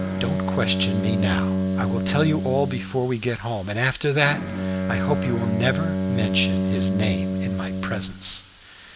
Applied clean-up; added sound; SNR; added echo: none; Bowed string instrument; 0 dB; none.